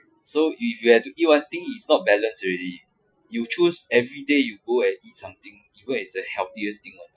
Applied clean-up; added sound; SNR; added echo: classical method Wiener filter.